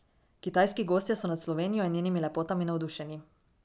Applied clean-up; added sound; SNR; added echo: none; none; none; none.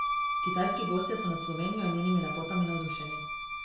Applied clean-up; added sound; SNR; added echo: none; Wind instrument, woodwind instrument; 2 dB; reverberation time 0.5 s.